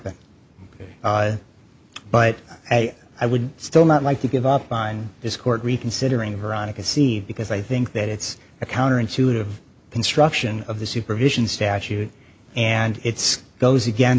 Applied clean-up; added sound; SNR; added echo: none; none; none; none.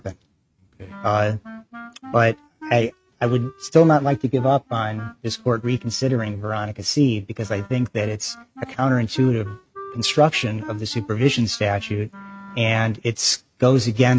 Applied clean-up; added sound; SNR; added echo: neural mask model RNNoise.